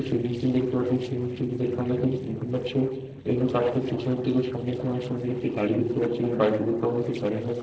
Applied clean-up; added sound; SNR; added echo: neural separator model SepFormer DNS4.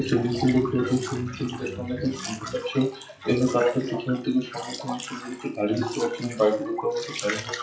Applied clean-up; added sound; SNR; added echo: classical method WPE with log-MMSE.